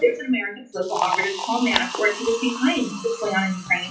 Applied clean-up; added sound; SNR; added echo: classical method WPE with log-MMSE.